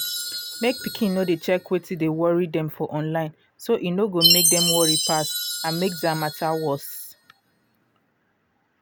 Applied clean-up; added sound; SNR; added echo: none; Chime; 2 dB; none.